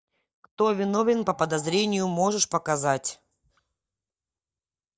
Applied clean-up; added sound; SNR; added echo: neural mask model DeepFilterNet 3.